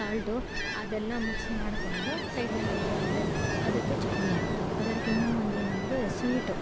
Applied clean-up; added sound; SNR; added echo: none; Ocean; -2 dB; none.